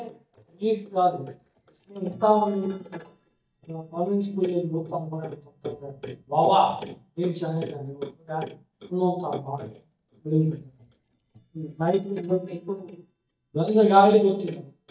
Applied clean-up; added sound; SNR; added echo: neural mask model DeepFilterNet 3.